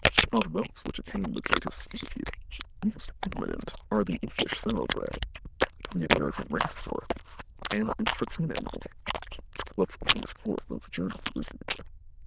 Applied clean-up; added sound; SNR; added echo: neural diffusion model UNIVERSE++.